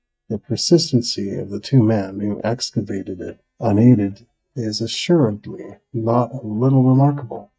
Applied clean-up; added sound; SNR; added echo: neural mask model DeepFilterNet 3.